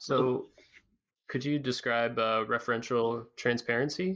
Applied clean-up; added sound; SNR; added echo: neural mask model Resemble Enhance denoiser.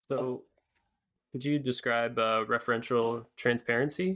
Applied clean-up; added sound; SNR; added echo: neural mask model DeepFilterNet 3.